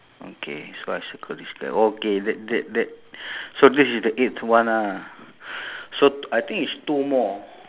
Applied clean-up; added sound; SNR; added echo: none; none; none; none.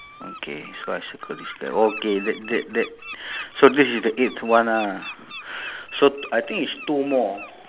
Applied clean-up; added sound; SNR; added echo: none; Bird; 16 dB; none.